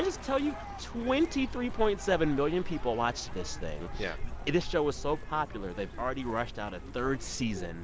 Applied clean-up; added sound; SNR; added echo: none; Chirp, tweet; 6 dB; none.